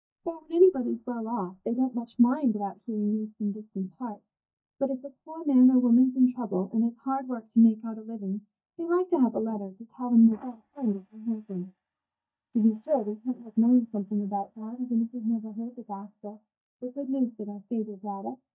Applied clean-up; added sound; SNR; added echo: neural mask model DeepFilterNet 3.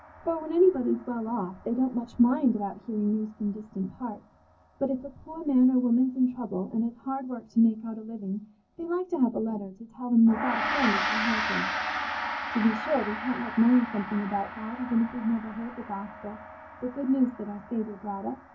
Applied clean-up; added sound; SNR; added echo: none; Gong; 9 dB; reverberation time 0.3 s.